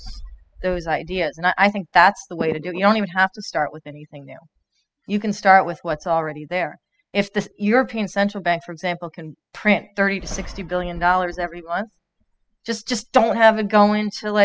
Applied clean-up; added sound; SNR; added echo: classical method spectral subtraction.